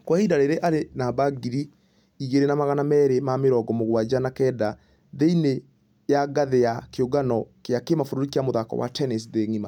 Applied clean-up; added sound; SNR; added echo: none; none; none; none.